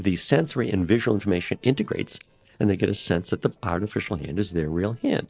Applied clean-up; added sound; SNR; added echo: neural separator model SepFormer DNS4.